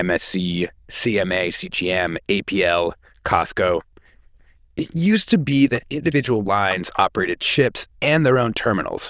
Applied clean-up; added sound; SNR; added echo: neural diffusion model UNIVERSE++.